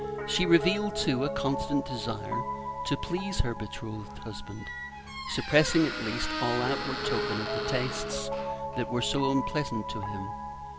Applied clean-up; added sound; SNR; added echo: none; Squeak + Piano; 4 dB; none.